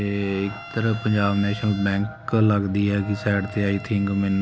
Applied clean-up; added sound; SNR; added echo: none; Bowed string instrument; 20 dB; none.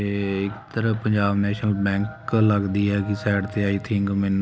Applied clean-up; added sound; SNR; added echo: none; none; none; none.